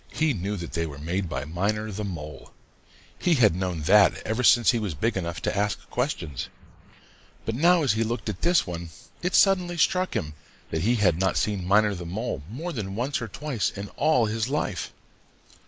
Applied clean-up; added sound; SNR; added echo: neural mask model Resemble Enhance denoiser.